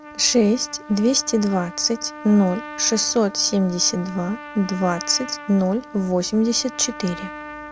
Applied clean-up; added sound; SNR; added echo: none; Trumpet; 15 dB; none.